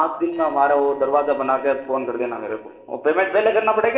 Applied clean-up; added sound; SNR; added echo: neural separator model SepFormer DNS4.